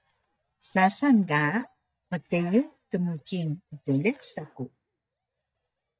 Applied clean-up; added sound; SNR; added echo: neural mask model DeepFilterNet 3.